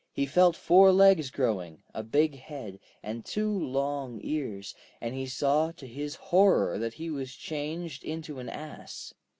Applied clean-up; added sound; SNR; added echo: none; none; none; none.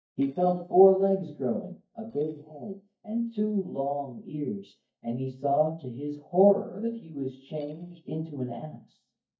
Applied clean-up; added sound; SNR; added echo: neural mask model DeepFilterNet 3.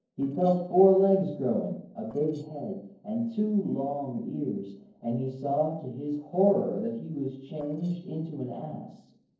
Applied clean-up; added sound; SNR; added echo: neural separator model SepFormer DNS4.